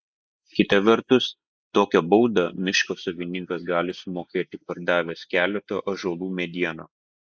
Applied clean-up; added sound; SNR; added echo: neural mask model Resemble Enhance denoiser.